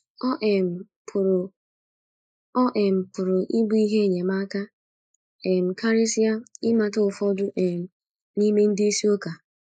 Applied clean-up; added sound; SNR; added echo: neural mask model Resemble Enhance denoiser.